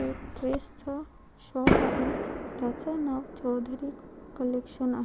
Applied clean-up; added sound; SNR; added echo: none; Fireworks; 0 dB; none.